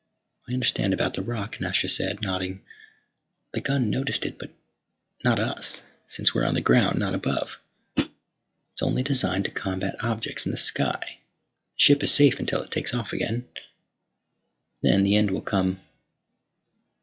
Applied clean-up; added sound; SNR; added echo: classical method log-MMSE.